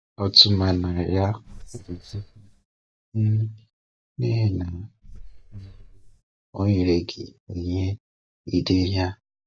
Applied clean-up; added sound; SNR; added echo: neural mask model DeepFilterNet 3.